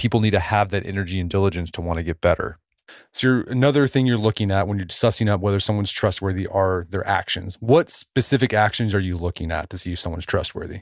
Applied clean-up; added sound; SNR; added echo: none; none; none; none.